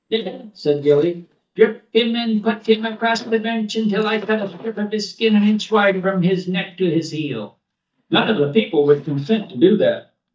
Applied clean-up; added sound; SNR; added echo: neural mask model DeepFilterNet 3.